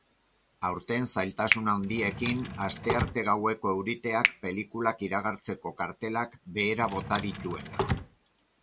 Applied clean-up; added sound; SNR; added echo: none; Drawer open or close + Finger snapping; 4 dB; none.